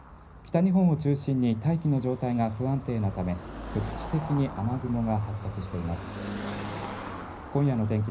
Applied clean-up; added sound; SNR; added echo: none; Car passing by / Traffic noise, roadway noise; 11 dB; reverberation time 0.4 s.